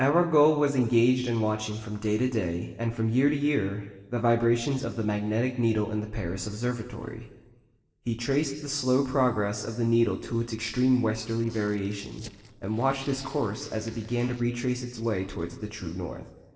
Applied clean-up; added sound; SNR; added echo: neural separator model SepFormer DNS4.